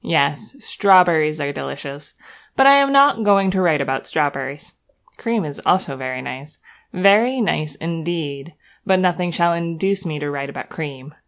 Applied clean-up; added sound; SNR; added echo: none; none; none; none.